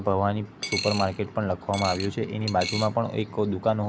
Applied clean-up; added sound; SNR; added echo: none; Coin (dropping); 9 dB; none.